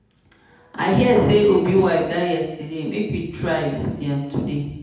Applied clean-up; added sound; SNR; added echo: none; none; none; reverberation time 0.8 s.